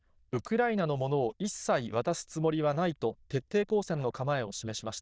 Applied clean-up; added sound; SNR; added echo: neural diffusion model UNIVERSE++.